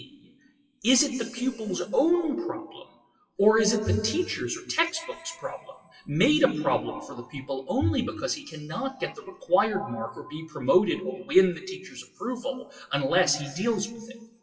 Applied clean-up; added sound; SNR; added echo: classical method WPE with log-MMSE.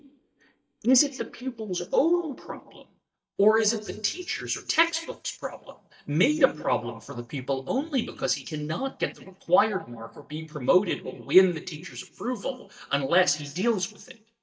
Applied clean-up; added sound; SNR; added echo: neural mask model DeepFilterNet 3.